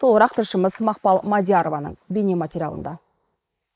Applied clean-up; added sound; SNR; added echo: neural mask model Resemble Enhance denoiser.